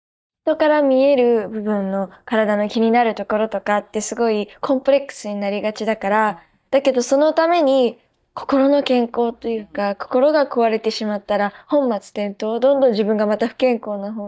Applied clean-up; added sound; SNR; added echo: neural mask model DeepFilterNet 3.